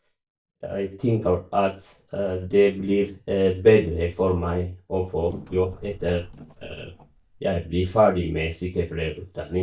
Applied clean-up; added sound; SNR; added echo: neural mask model DeepFilterNet 3.